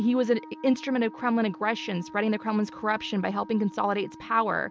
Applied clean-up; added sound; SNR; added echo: none; Wind instrument, woodwind instrument; 18 dB; none.